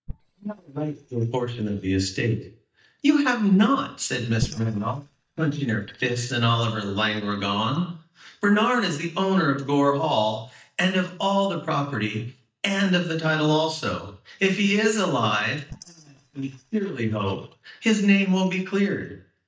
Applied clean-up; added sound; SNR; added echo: neural mask model DeepFilterNet 3.